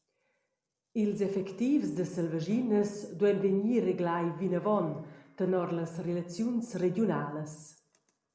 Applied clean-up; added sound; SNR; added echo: none; none; none; none.